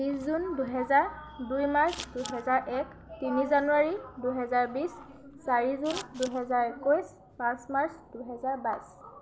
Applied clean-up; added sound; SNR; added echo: none; Scissors; 13 dB; none.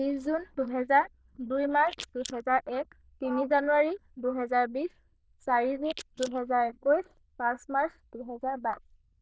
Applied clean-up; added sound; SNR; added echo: neural diffusion model UNIVERSE++.